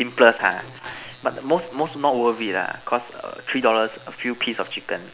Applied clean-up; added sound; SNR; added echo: none; none; none; none.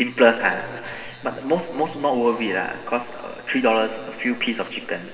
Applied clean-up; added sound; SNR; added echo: none; none; none; reverberation time 2.1 s.